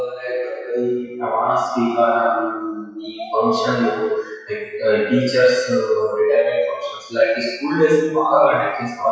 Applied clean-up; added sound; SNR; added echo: classical method WPE with log-MMSE.